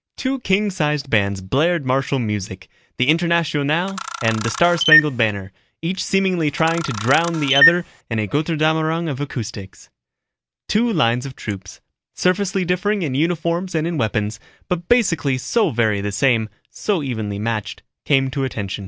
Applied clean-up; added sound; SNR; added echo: none; Camera; 0 dB; none.